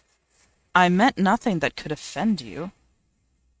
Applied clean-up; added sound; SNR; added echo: neural mask model RNNoise.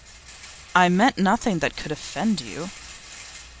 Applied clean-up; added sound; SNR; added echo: none; Rattle; 19 dB; none.